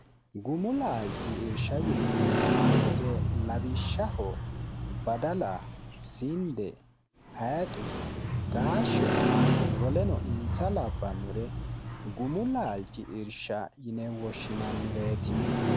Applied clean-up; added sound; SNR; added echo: none; Motorcycle; -4 dB; none.